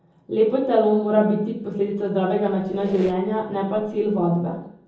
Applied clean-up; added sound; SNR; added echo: none; Squeak; 19 dB; reverberation time 0.7 s.